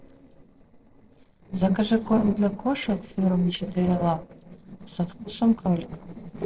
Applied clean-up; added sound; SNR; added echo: neural separator model SepFormer DNS4.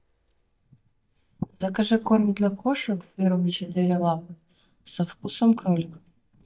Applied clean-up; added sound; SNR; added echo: neural mask model DeepFilterNet 3.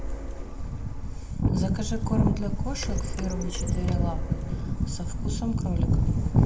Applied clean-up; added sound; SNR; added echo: none; Printer; 5 dB; reverberation time 0.7 s.